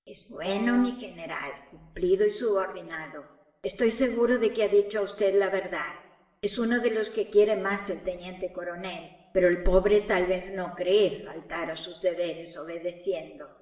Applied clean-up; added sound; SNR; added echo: none; Wind instrument, woodwind instrument; 10 dB; reverberation time 1.1 s.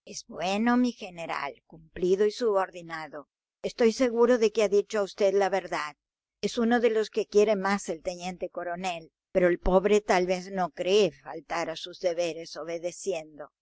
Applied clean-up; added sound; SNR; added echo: none; none; none; none.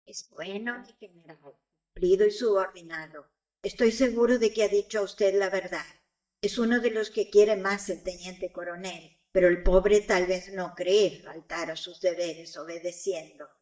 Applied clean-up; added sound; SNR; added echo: neural mask model DeepFilterNet 3.